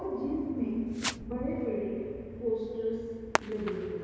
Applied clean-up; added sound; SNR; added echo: none; Fireworks; 7 dB; reverberation time 2.2 s.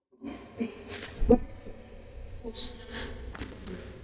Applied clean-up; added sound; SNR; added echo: neural mask model DeepFilterNet 3.